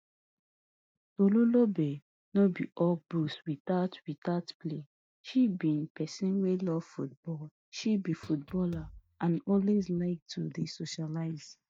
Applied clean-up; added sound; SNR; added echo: neural mask model DeepFilterNet 3.